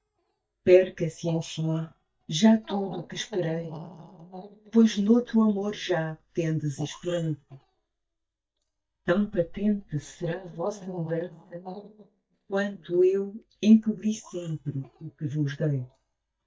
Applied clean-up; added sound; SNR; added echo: neural mask model DeepFilterNet 3.